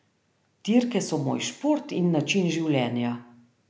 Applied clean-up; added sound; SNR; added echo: none; none; none; none.